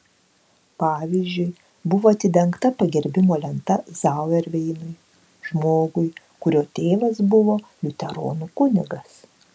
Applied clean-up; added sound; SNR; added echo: none; none; none; none.